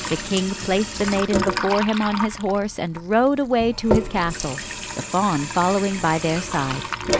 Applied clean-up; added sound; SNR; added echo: none; Sink (filling or washing) / Water tap, faucet; 6 dB; none.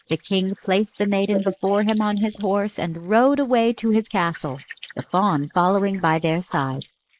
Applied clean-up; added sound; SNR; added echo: neural mask model Resemble Enhance denoiser.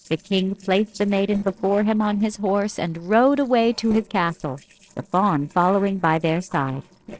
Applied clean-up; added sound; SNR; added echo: neural separator model SepFormer DNS4.